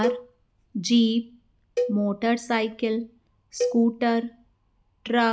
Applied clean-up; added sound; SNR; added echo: none; Cowbell; 8 dB; none.